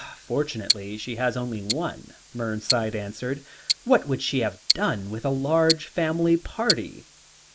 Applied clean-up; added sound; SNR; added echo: none; Tick-tock; 6 dB; none.